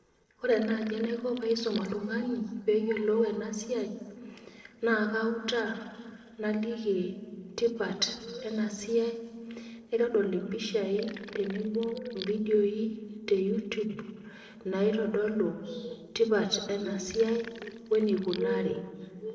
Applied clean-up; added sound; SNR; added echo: neural separator model SepFormer DNS4.